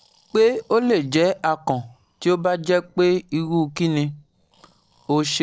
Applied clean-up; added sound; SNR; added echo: neural separator model SepFormer DNS4.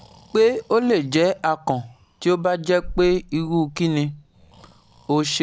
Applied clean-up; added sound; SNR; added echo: none; Breathing; 19 dB; none.